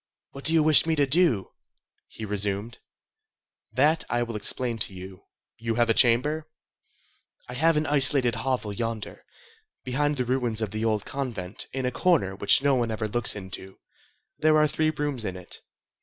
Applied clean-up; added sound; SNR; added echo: none; none; none; none.